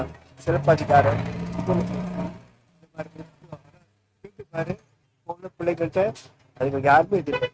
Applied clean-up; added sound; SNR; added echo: neural mask model RNNoise.